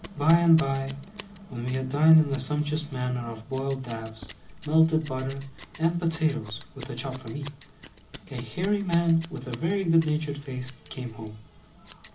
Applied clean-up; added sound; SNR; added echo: none; Scissors; 19 dB; reverberation time 0.4 s.